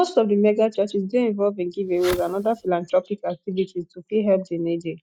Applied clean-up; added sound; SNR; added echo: none; Fireworks; 14 dB; none.